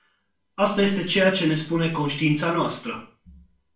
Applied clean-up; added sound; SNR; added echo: none; none; none; reverberation time 0.4 s.